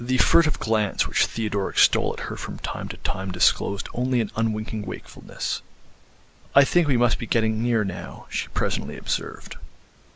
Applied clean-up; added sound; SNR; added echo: none; none; none; none.